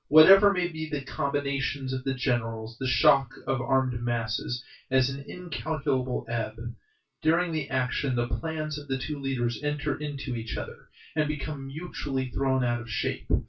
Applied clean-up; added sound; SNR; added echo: none; none; none; reverberation time 0.2 s.